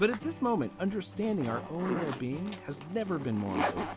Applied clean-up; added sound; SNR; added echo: none; Zipper (clothing); 7 dB; none.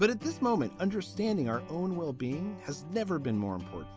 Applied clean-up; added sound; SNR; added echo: none; none; none; none.